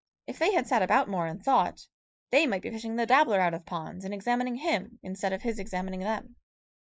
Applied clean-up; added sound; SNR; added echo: neural mask model Resemble Enhance denoiser.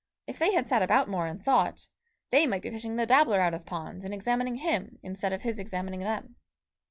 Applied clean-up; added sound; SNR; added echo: none; none; none; none.